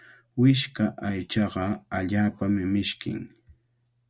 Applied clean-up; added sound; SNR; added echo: none; none; none; none.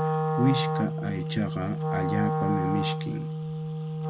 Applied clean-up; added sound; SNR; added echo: none; Wind instrument, woodwind instrument; -2 dB; none.